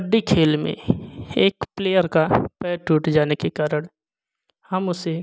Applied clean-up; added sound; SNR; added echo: none; none; none; none.